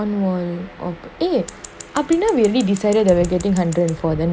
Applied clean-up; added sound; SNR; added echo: none; Scissors; 19 dB; none.